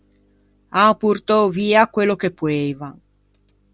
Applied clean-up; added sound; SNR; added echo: none; none; none; none.